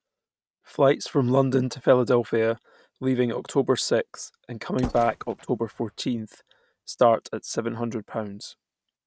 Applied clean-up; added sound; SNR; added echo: neural mask model RNNoise.